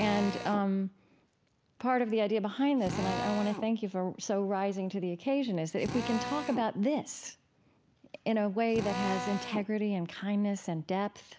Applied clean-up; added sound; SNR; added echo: none; Drill; 10 dB; none.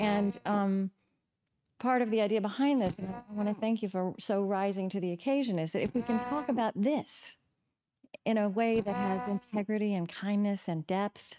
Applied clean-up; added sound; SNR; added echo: neural mask model RNNoise.